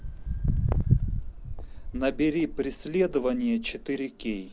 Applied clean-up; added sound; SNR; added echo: none; Walk, footsteps; 1 dB; none.